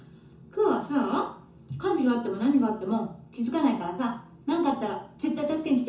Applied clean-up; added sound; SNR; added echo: none; none; none; reverberation time 0.6 s.